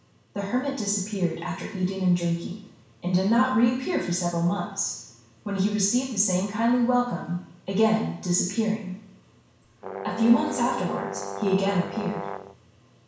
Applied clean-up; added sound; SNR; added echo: none; Brass instrument; 8 dB; reverberation time 0.7 s.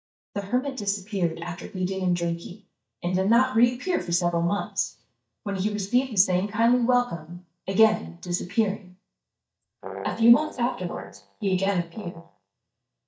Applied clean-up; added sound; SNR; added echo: neural mask model DeepFilterNet 3.